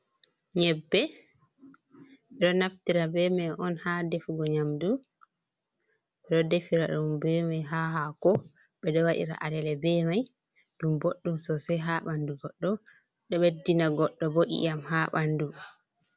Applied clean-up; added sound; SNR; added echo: none; none; none; none.